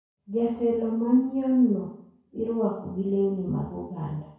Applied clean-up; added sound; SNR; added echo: none; none; none; reverberation time 0.6 s.